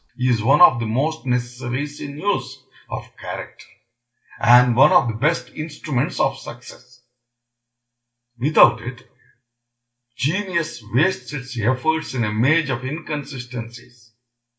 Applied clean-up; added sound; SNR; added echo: none; none; none; reverberation time 0.3 s.